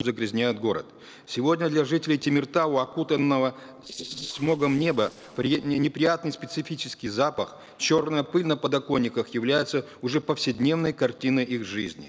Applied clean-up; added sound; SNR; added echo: neural separator model SepFormer DNS4.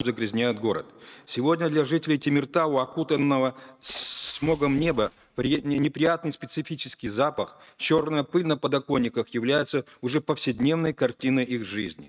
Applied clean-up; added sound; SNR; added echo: neural mask model RNNoise.